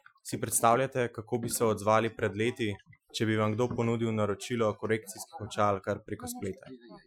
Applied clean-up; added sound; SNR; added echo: classical method Wiener filter.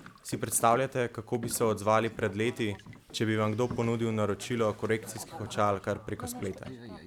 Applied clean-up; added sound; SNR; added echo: none; Boat, Water vehicle; 15 dB; none.